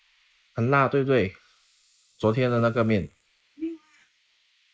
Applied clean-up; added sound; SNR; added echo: neural mask model Resemble Enhance denoiser.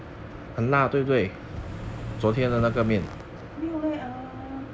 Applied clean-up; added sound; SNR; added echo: none; Accelerating, revving, vroom / Car; 10 dB; none.